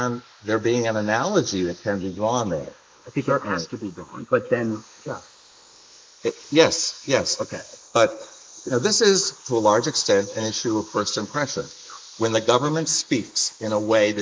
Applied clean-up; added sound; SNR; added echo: neural mask model Resemble Enhance denoiser.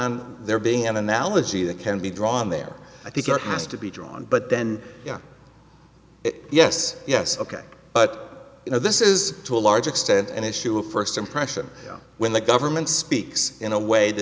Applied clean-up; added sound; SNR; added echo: none; none; none; none.